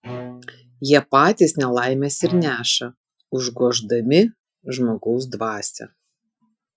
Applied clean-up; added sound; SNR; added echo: classical method Wiener filter.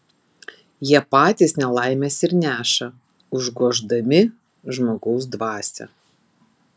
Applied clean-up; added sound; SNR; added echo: none; none; none; none.